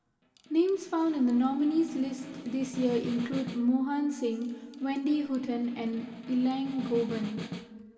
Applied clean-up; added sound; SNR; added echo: none; Snare drum; 15 dB; reverberation time 2.3 s.